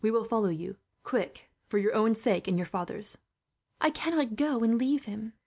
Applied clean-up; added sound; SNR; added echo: none; none; none; none.